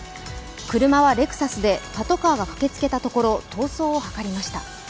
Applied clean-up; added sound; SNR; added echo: none; none; none; none.